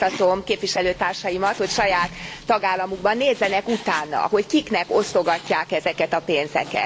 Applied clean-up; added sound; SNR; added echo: none; Frying (food) + Printer; 17 dB; none.